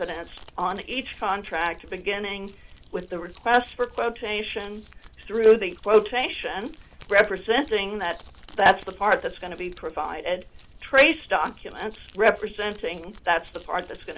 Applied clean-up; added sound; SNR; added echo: none; Crumpling, crinkling; 20 dB; none.